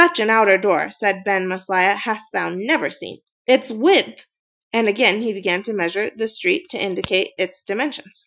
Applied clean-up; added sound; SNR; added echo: classical method Wiener filter.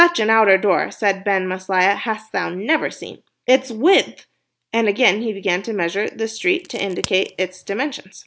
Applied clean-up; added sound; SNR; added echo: none; Crack; 17 dB; none.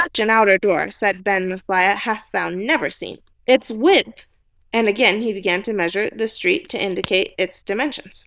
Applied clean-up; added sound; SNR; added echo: neural diffusion model UNIVERSE++.